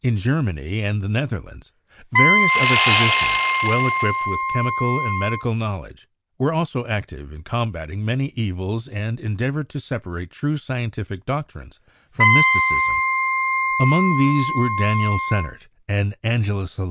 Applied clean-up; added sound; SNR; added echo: none; Sawing + Wind instrument, woodwind instrument; -3 dB; none.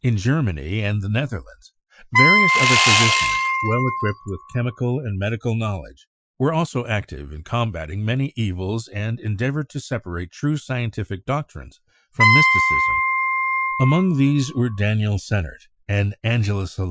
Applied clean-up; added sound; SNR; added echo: classical method Wiener filter.